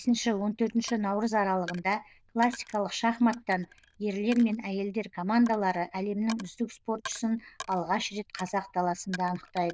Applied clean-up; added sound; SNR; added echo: neural diffusion model UNIVERSE++.